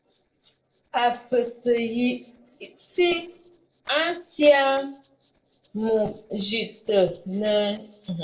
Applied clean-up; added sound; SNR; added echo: neural separator model SepFormer DNS4.